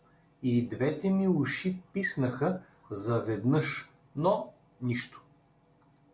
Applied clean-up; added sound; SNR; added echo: none; none; none; none.